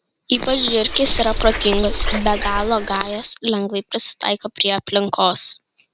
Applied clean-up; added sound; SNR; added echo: none; Bird; 3 dB; none.